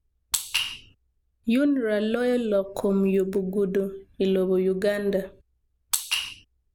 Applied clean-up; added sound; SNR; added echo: none; none; none; none.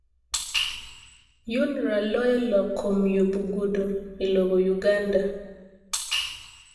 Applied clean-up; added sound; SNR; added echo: none; none; none; reverberation time 1.0 s.